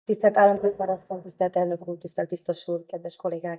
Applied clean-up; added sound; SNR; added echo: neural mask model DeepFilterNet 3.